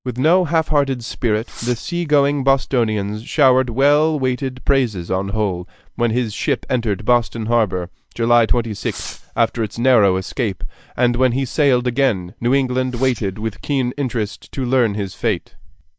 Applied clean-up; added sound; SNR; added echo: neural mask model DeepFilterNet 3.